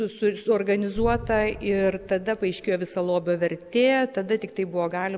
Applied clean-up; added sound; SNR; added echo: none; Boom; 16 dB; none.